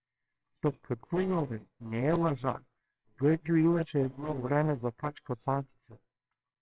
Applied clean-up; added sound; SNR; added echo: neural separator model SepFormer WHAMR!.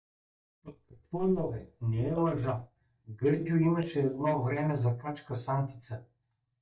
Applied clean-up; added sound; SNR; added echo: neural mask model DeepFilterNet 3.